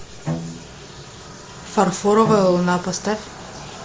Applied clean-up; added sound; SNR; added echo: none; Bowed string instrument; 10 dB; none.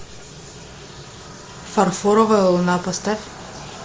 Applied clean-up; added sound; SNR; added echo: none; none; none; none.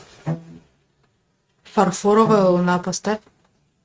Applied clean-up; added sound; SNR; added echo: neural mask model RNNoise.